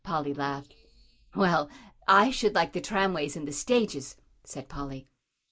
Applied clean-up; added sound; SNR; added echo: neural mask model Resemble Enhance denoiser.